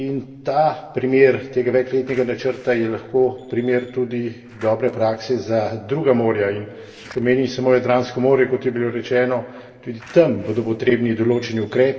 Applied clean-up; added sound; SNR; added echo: neural separator model SepFormer DNS4.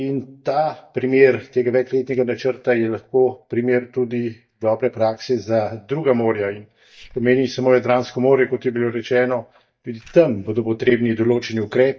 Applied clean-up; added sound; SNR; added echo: neural mask model DeepFilterNet 3.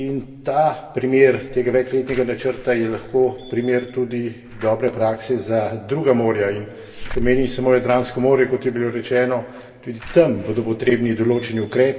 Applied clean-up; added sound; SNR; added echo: none; Slam / Alarm; 16 dB; reverberation time 1.5 s.